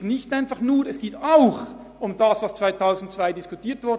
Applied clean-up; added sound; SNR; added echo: none; none; none; none.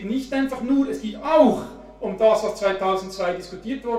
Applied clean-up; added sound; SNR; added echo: none; none; none; reverberation time 0.3 s.